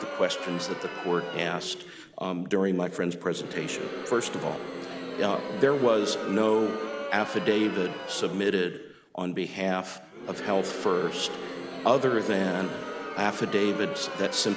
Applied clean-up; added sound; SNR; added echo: none; Crowd; 9 dB; none.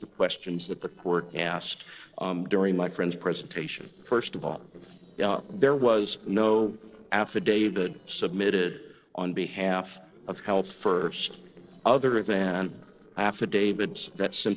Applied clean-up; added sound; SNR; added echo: neural separator model SepFormer DNS4.